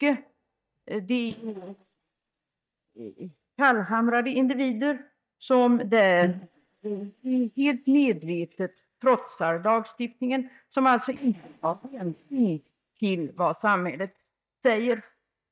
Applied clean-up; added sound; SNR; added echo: neural mask model DeepFilterNet 3.